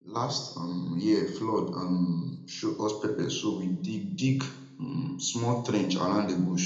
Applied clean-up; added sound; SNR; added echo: none; none; none; reverberation time 0.7 s.